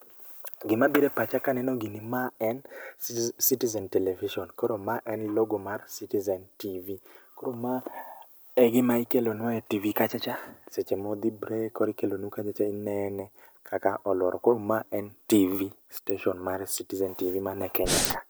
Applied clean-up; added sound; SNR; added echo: none; Breathing; -1 dB; none.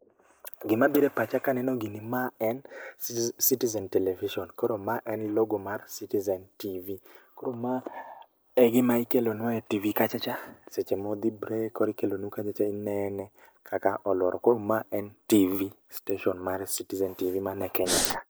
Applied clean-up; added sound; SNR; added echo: neural mask model Resemble Enhance denoiser.